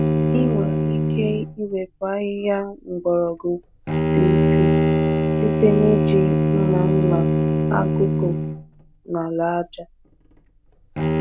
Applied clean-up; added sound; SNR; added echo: none; Bowed string instrument; -4 dB; none.